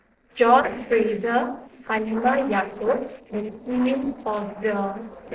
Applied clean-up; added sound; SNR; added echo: neural separator model SepFormer DNS4.